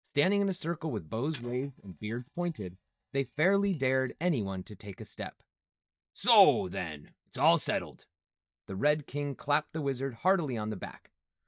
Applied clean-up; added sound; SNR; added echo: neural mask model DeepFilterNet 3.